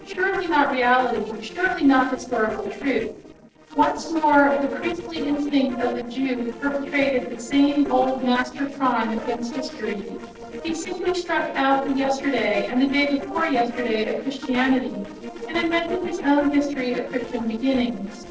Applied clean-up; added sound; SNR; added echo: neural separator model SepFormer DNS4.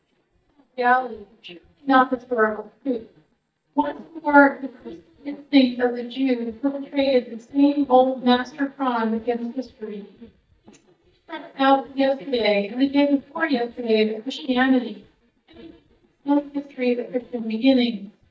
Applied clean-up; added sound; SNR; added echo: neural mask model DeepFilterNet 3.